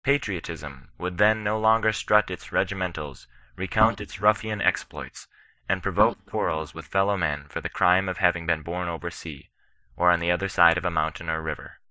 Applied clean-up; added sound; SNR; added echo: neural mask model DeepFilterNet 3.